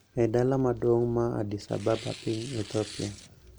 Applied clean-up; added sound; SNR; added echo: none; Tearing; 19 dB; none.